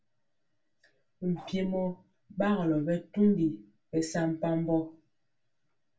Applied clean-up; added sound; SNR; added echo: none; Bark; 20 dB; reverberation time 0.1 s.